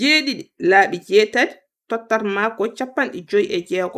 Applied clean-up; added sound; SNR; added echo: neural mask model Resemble Enhance denoiser.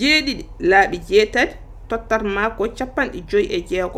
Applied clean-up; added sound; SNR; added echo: none; none; none; none.